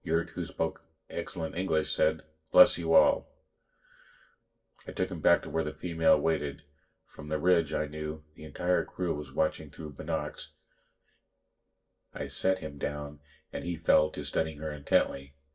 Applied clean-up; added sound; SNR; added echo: none; none; none; reverberation time 0.2 s.